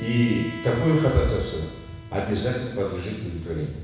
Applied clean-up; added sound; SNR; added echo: none; Bowed string instrument; 16 dB; reverberation time 1.1 s.